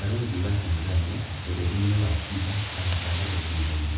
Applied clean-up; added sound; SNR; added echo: none; Wind; 11 dB; reverberation time 0.9 s.